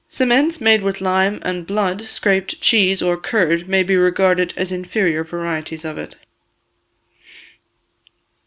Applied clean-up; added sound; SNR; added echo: none; none; none; none.